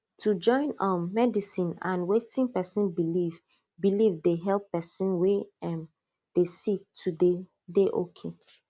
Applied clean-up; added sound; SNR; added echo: none; none; none; none.